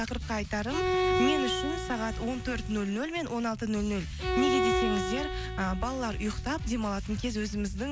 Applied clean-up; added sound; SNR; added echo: none; Bowed string instrument; 1 dB; none.